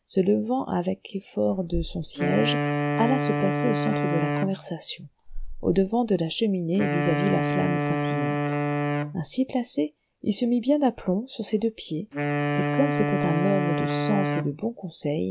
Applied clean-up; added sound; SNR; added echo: none; Wind instrument, woodwind instrument; 0 dB; none.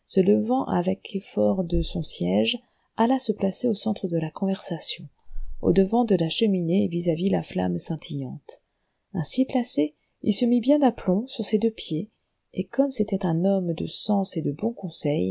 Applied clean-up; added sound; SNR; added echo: none; none; none; none.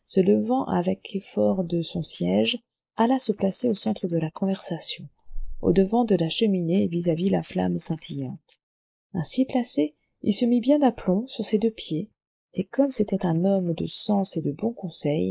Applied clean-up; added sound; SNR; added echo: neural mask model Resemble Enhance denoiser.